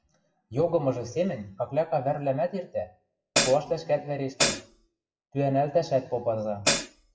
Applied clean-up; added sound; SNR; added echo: classical method WPE with log-MMSE.